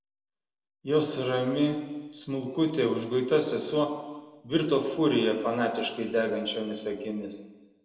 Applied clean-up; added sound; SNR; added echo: none; none; none; reverberation time 1.1 s.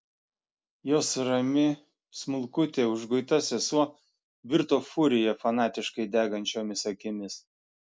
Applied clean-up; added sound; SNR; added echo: none; none; none; none.